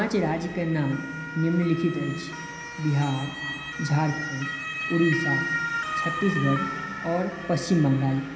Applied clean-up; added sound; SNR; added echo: none; Motor vehicle (road) / Siren; 7 dB; reverberation time 0.5 s.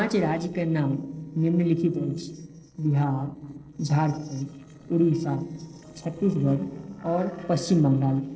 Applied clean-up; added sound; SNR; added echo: neural separator model SepFormer DNS4.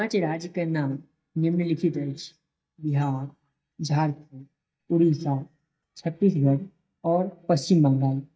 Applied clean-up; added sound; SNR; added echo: neural mask model DeepFilterNet 3.